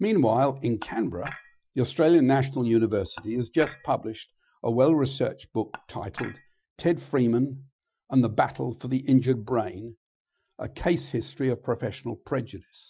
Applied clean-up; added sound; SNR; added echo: classical method Wiener filter.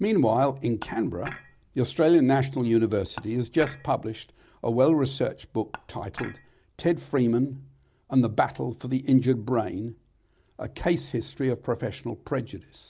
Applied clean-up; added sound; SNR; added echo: none; Dishes, pots, and pans / Chink, clink; 17 dB; none.